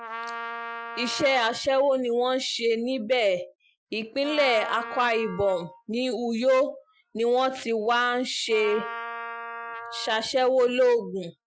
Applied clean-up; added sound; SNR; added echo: classical method Wiener filter.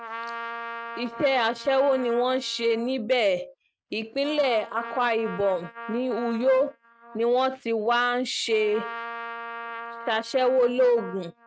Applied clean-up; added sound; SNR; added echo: neural mask model RNNoise.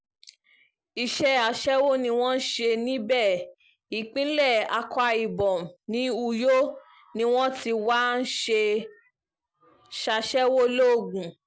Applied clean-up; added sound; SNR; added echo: none; none; none; none.